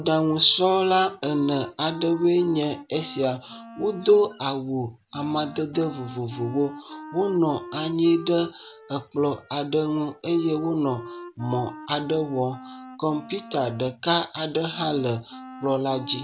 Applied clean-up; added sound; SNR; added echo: none; Wind instrument, woodwind instrument; 17 dB; none.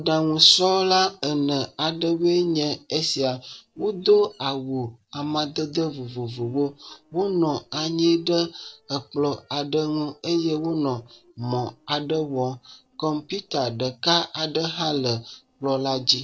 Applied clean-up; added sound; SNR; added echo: neural separator model SepFormer DNS4.